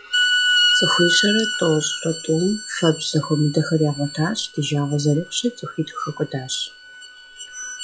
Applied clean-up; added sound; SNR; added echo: classical method log-MMSE.